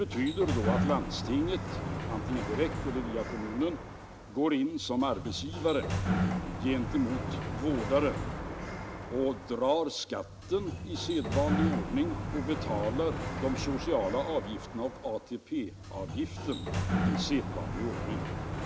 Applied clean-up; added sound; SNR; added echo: none; Sliding door; 2 dB; none.